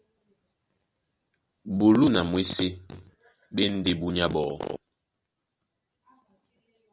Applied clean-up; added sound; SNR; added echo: none; none; none; none.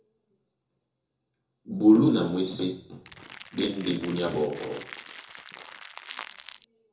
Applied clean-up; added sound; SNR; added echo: none; Crackle; 16 dB; reverberation time 0.6 s.